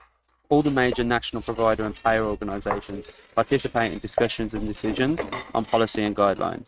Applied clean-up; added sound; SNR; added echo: neural mask model RNNoise.